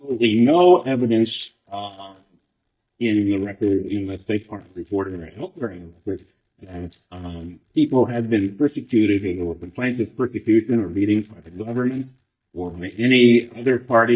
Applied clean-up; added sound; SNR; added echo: neural mask model DeepFilterNet 3.